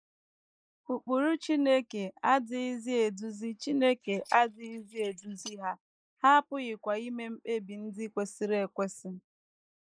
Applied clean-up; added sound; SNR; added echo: neural mask model Resemble Enhance denoiser.